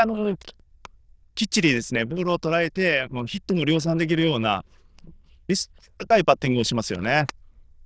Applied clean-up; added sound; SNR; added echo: neural diffusion model UNIVERSE++.